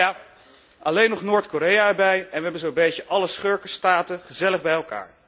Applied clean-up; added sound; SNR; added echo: none; none; none; none.